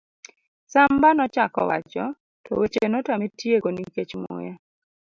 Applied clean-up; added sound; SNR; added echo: none; none; none; none.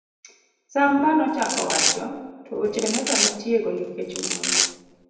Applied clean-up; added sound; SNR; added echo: none; Domestic sounds, home sounds; 0 dB; reverberation time 1.0 s.